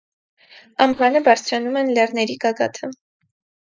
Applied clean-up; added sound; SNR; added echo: neural mask model DeepFilterNet 3.